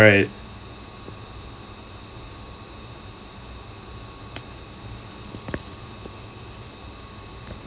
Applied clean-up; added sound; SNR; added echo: none; none; none; none.